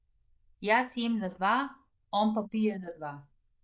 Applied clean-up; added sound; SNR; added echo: neural diffusion model UNIVERSE++.